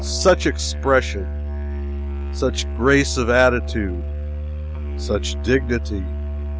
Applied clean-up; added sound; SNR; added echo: none; Musical instrument; 3 dB; none.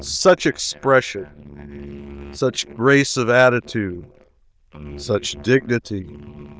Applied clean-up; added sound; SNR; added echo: neural diffusion model UNIVERSE++.